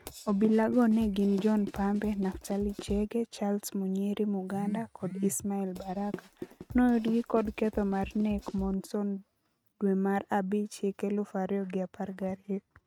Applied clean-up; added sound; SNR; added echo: neural mask model RNNoise.